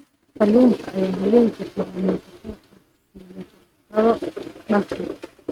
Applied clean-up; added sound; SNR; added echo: neural mask model RNNoise.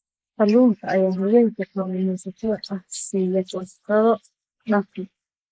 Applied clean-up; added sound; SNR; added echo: neural mask model Resemble Enhance denoiser.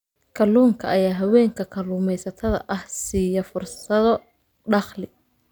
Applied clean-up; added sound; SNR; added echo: none; none; none; none.